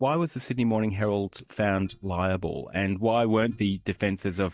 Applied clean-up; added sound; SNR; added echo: neural mask model DeepFilterNet 3.